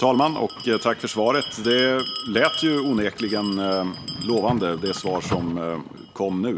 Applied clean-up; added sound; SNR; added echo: none; Bell; 10 dB; none.